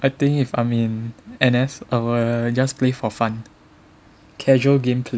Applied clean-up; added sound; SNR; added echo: none; none; none; none.